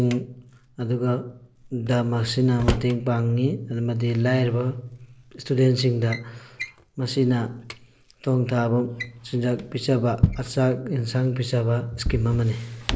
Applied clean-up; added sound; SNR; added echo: none; Drawer open or close; 10 dB; none.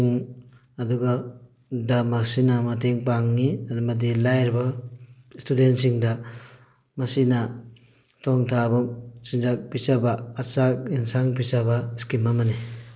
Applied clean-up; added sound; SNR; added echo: none; none; none; none.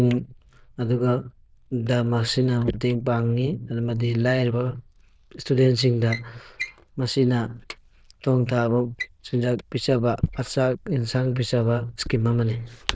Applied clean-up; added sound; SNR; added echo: neural diffusion model UNIVERSE++.